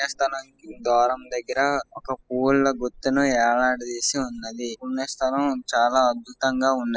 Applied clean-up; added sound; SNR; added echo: classical method spectral subtraction.